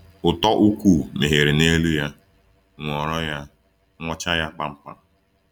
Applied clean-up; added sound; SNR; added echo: none; none; none; none.